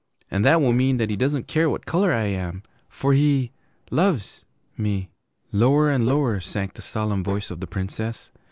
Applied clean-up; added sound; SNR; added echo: neural mask model Resemble Enhance denoiser.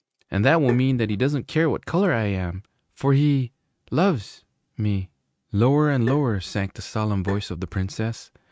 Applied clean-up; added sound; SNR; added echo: neural mask model RNNoise.